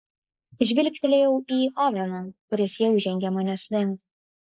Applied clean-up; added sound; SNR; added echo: neural mask model Resemble Enhance denoiser.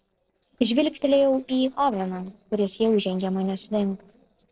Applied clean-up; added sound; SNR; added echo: neural separator model SepFormer DNS4.